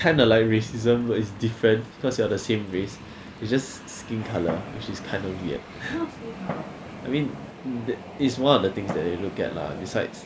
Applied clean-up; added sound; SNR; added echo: none; Fireworks + Train; 13 dB; none.